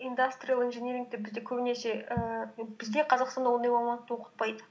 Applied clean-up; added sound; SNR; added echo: none; none; none; none.